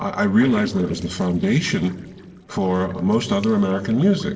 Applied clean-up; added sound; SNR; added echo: neural separator model SepFormer DNS4.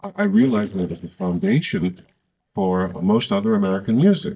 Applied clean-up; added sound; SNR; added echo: neural mask model DeepFilterNet 3.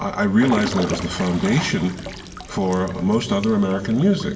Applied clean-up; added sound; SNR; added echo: none; Drip / Trickle, dribble / Water / Splash, splatter; 12 dB; reverberation time 1.8 s.